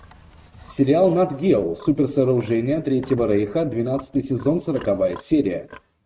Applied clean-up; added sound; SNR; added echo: neural mask model RNNoise.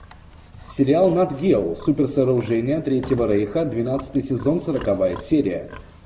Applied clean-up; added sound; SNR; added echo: none; Livestock, farm animals, working animals; 20 dB; none.